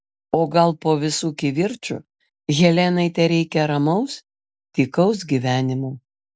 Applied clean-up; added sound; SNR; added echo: none; none; none; none.